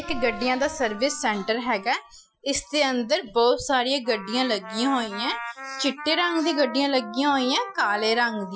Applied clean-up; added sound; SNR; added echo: classical method Wiener filter.